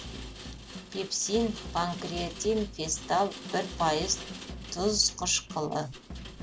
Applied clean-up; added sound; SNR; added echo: none; Rain + Drum / Drum kit; 10 dB; none.